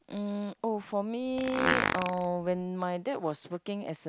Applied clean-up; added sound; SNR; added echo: none; Fart; 0 dB; none.